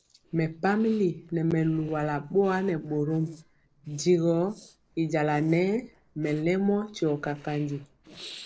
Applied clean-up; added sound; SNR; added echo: neural separator model SepFormer DNS4.